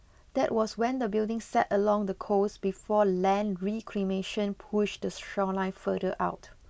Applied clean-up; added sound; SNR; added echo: none; none; none; none.